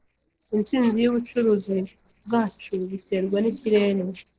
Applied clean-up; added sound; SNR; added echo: neural separator model SepFormer DNS4.